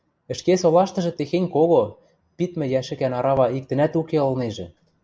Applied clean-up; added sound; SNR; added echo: none; none; none; none.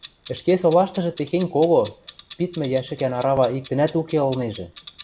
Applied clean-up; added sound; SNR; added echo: none; Clock; 19 dB; none.